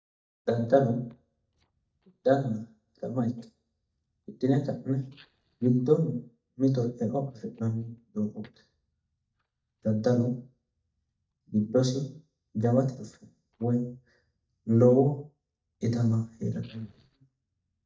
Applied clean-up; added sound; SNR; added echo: neural mask model DeepFilterNet 3.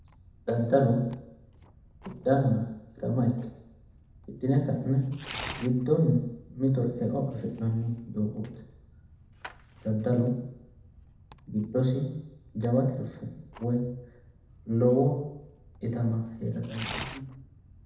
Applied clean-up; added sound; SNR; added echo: none; Tearing; 17 dB; reverberation time 0.8 s.